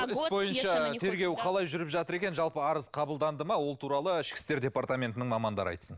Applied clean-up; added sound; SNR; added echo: none; none; none; none.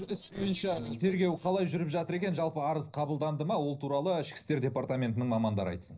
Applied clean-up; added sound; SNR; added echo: neural separator model SepFormer DNS4.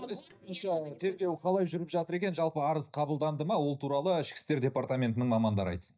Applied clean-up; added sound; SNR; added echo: neural mask model DeepFilterNet 3.